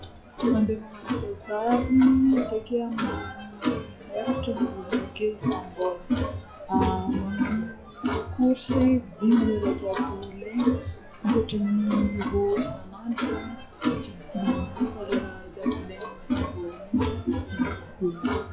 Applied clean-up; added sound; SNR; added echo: classical method log-MMSE.